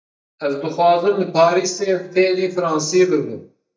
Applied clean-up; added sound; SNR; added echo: neural mask model DeepFilterNet 3.